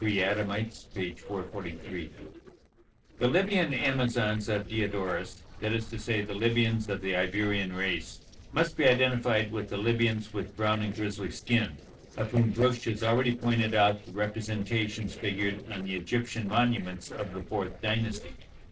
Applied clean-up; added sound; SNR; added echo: neural separator model SepFormer DNS4.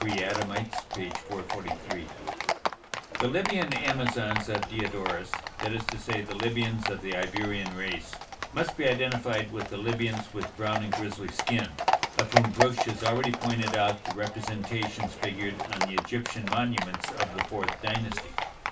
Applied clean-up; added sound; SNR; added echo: none; Livestock, farm animals, working animals; 2 dB; reverberation time 0.2 s.